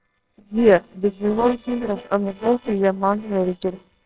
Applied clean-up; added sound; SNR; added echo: neural separator model SepFormer WHAMR!.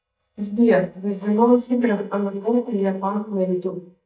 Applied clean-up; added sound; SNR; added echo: neural mask model DeepFilterNet 3.